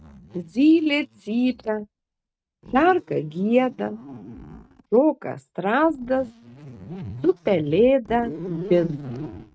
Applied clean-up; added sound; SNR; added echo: neural mask model RNNoise.